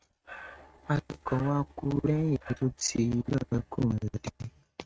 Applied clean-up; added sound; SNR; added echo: neural mask model RNNoise.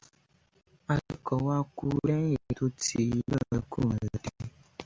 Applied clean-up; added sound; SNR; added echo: none; none; none; none.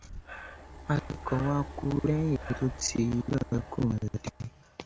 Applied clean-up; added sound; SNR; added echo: none; Breathing; 13 dB; none.